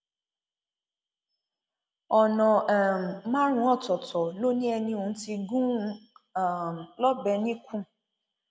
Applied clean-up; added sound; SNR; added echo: none; none; none; none.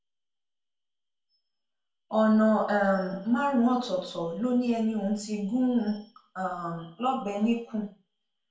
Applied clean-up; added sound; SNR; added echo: none; none; none; reverberation time 0.3 s.